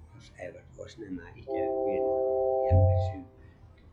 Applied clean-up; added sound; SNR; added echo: classical method log-MMSE.